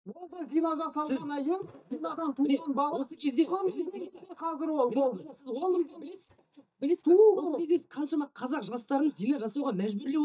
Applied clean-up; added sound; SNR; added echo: neural mask model DeepFilterNet 3.